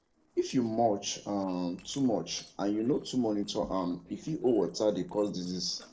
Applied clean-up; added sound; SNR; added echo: neural separator model SepFormer DNS4.